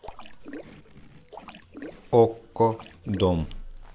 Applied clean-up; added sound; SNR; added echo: none; Splash, splatter; 18 dB; none.